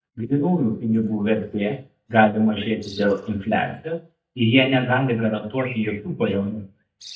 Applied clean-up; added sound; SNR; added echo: neural mask model DeepFilterNet 3.